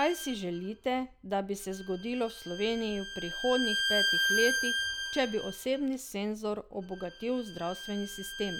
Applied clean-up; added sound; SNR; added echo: none; Bowed string instrument; 2 dB; none.